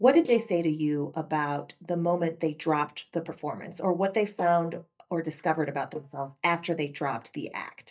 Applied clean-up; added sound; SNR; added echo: neural mask model DeepFilterNet 3.